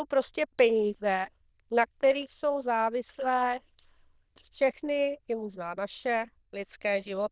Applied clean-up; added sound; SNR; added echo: neural diffusion model UNIVERSE++.